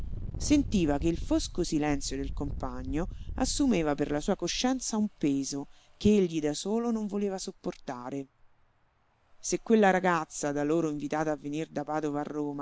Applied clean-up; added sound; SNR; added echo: none; Engine; 11 dB; none.